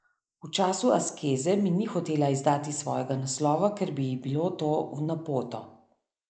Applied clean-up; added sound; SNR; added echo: neural mask model Resemble Enhance denoiser.